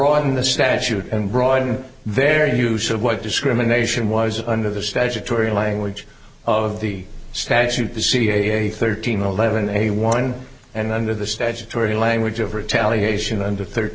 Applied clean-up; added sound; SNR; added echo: none; none; none; none.